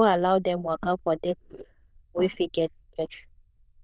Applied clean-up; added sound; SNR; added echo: neural diffusion model UNIVERSE++.